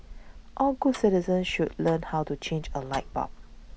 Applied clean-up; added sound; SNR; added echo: none; Tick-tock; 14 dB; none.